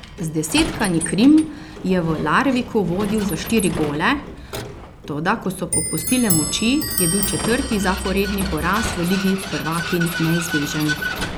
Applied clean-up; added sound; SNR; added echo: none; Vehicle + Clock; 6 dB; none.